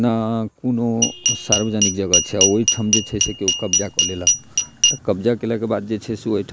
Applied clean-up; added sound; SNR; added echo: none; Glass; -2 dB; none.